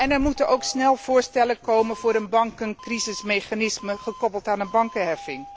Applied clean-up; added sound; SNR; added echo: none; Doorbell; 17 dB; none.